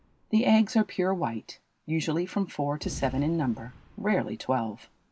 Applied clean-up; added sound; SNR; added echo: none; Boom; 19 dB; none.